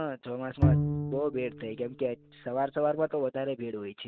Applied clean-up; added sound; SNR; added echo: none; Bowed string instrument; -1 dB; none.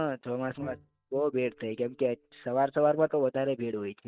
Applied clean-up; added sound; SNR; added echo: neural mask model DeepFilterNet 3.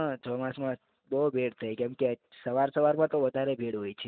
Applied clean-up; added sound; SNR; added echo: none; none; none; none.